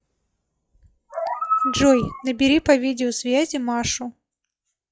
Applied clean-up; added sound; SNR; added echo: classical method log-MMSE.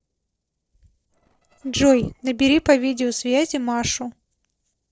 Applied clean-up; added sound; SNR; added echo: neural separator model SepFormer DNS4.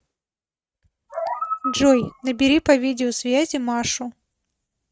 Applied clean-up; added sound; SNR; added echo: neural mask model RNNoise.